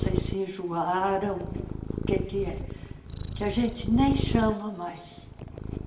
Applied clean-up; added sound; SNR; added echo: none; Purr; 3 dB; reverberation time 0.9 s.